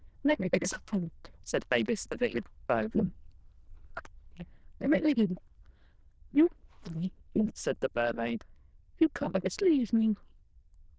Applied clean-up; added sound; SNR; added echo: neural diffusion model UNIVERSE++.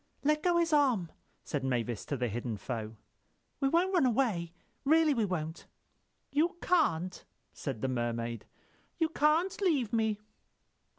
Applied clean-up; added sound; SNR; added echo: none; none; none; none.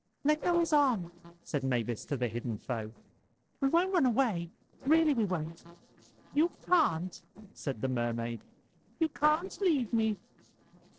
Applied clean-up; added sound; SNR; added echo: neural separator model SepFormer DNS4.